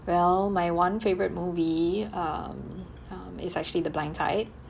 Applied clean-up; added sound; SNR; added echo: none; none; none; none.